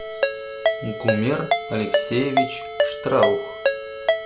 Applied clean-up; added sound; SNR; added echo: none; Ringtone; -2 dB; none.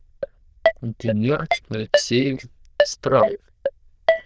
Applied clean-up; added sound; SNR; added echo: neural diffusion model UNIVERSE++.